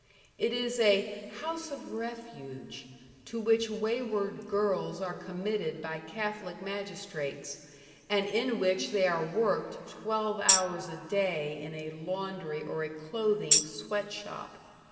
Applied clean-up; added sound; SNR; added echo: none; Tambourine; -2 dB; reverberation time 2.5 s.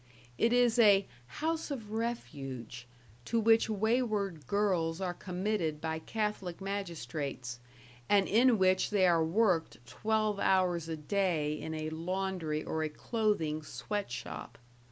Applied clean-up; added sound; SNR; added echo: none; none; none; none.